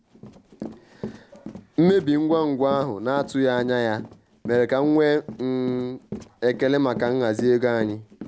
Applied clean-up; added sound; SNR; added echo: none; Run; 15 dB; none.